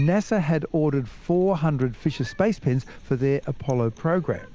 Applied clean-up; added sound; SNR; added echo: none; Cat; 19 dB; none.